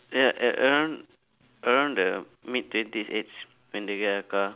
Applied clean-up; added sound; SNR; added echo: none; none; none; none.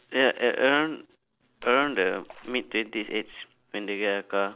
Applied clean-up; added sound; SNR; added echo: neural separator model SepFormer DNS4.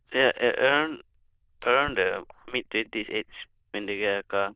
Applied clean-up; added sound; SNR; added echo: neural diffusion model UNIVERSE++.